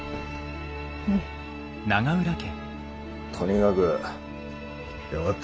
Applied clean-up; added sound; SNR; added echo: none; none; none; none.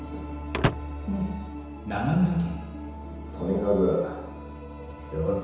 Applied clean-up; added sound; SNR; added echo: none; Slam / Wood; 3 dB; reverberation time 1.0 s.